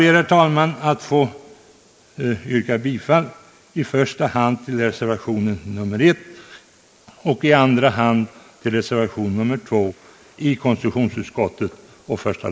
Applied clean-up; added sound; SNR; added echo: neural mask model Resemble Enhance denoiser.